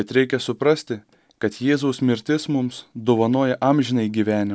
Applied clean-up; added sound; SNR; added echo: none; none; none; none.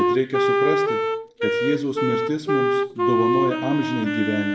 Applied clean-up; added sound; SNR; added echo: none; Wind instrument, woodwind instrument; -4 dB; reverberation time 0.5 s.